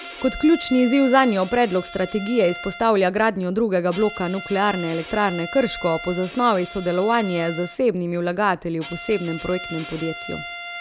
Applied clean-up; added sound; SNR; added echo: none; Bowed string instrument; 14 dB; none.